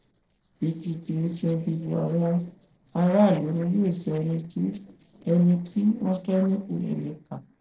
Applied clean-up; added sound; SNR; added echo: neural separator model SepFormer DNS4.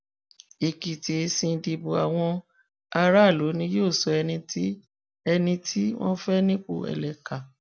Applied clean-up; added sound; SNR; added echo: none; none; none; none.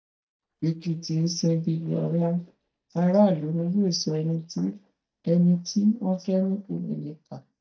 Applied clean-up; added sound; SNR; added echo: neural mask model DeepFilterNet 3.